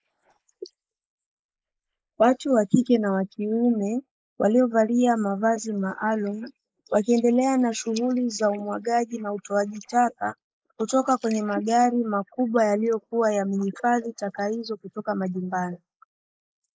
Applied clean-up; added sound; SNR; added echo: neural mask model Resemble Enhance denoiser.